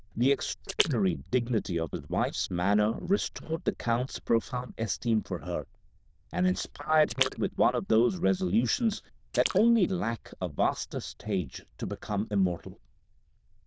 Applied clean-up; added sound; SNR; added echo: neural diffusion model UNIVERSE++.